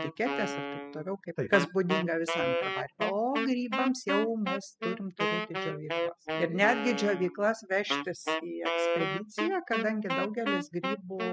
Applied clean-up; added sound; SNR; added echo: classical method spectral subtraction.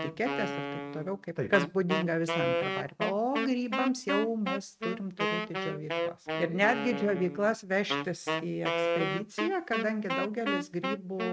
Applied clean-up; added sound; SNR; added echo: neural mask model RNNoise.